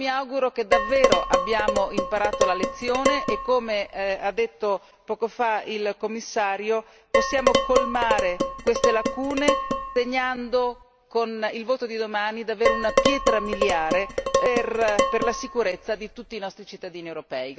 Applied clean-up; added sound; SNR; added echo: none; Dishes, pots, and pans; -1 dB; none.